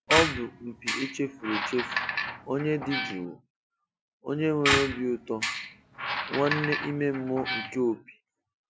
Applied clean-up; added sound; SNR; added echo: none; Squeak; 1 dB; none.